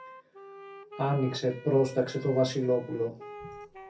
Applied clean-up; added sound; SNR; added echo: none; Wind instrument, woodwind instrument; 16 dB; reverberation time 0.3 s.